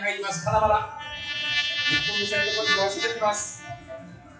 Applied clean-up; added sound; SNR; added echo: classical method WPE with log-MMSE.